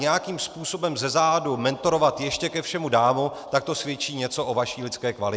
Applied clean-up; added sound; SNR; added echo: none; none; none; none.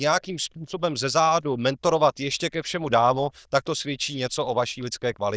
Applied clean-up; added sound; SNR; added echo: neural diffusion model UNIVERSE++.